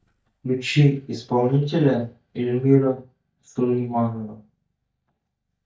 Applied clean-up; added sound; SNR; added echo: neural mask model DeepFilterNet 3.